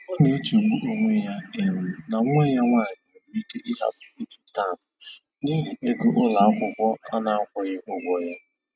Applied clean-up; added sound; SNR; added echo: neural mask model RNNoise.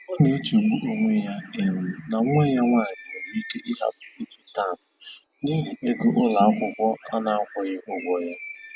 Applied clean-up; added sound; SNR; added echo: none; Bird; 19 dB; none.